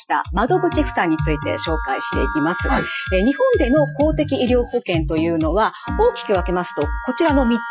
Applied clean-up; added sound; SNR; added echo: classical method Wiener filter.